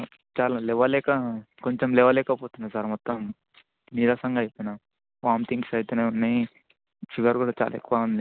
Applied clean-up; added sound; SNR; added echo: none; none; none; none.